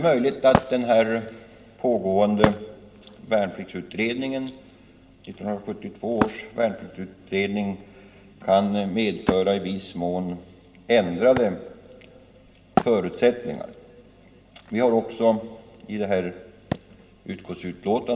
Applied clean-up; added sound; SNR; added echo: none; Wood; 9 dB; reverberation time 2.6 s.